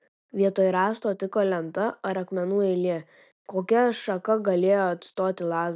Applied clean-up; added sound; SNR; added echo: none; none; none; none.